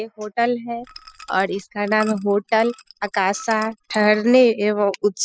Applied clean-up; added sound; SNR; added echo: classical method spectral subtraction.